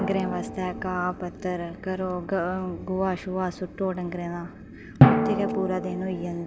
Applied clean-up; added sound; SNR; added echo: none; Drum; -1 dB; none.